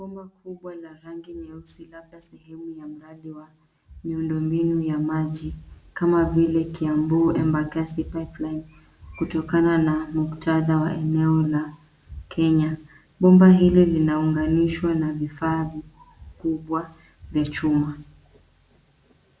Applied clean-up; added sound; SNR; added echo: none; none; none; none.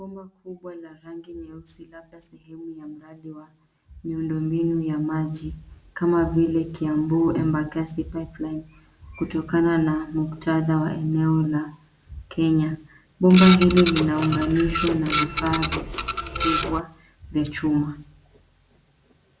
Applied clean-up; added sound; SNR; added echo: none; Printer; -1 dB; none.